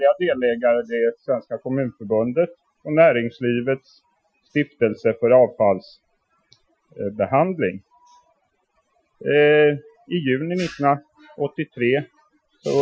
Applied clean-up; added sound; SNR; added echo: classical method Wiener filter.